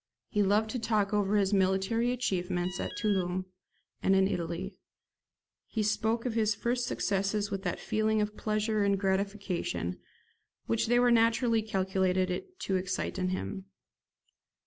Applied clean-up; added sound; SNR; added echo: none; Alarm; 15 dB; none.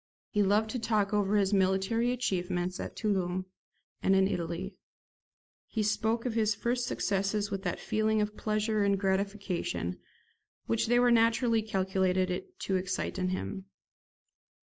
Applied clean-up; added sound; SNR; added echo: neural mask model DeepFilterNet 3.